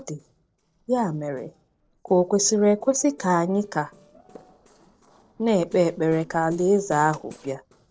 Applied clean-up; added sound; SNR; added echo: neural separator model SepFormer DNS4.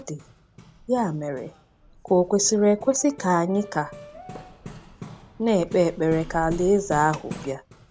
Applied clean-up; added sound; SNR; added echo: none; Brass instrument + Hammer; 17 dB; none.